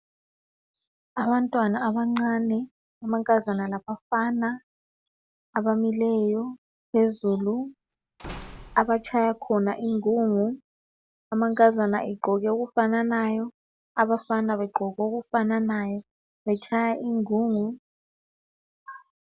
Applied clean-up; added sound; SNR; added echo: none; Slam / Wood; 19 dB; none.